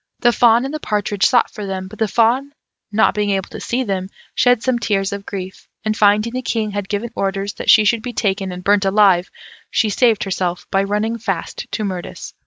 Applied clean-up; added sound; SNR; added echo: none; none; none; none.